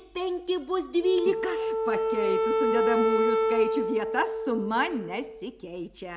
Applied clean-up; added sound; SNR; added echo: none; Wind instrument, woodwind instrument; -1 dB; none.